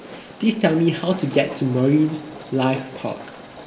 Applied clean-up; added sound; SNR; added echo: none; Train; 16 dB; reverberation time 1.2 s.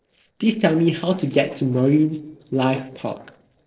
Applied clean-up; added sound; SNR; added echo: neural separator model SepFormer DNS4.